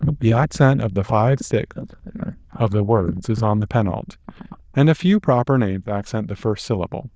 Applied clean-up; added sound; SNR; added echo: neural diffusion model UNIVERSE++.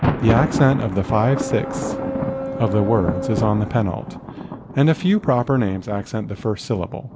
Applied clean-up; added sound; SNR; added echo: none; Boat, Water vehicle + Thunder; 5 dB; none.